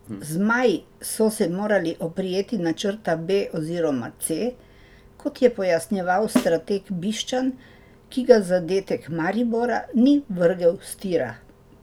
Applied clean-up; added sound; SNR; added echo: none; Snare drum; 7 dB; none.